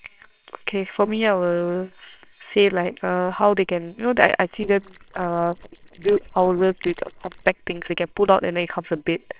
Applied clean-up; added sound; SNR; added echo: neural separator model SepFormer WHAMR!.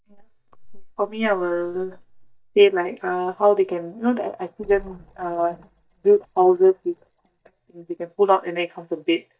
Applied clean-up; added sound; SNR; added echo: neural mask model DeepFilterNet 3.